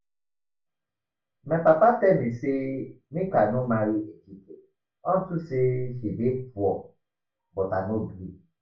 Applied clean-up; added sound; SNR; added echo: none; none; none; reverberation time 0.3 s.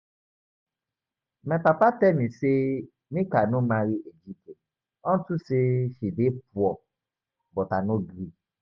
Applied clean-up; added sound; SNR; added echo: none; none; none; none.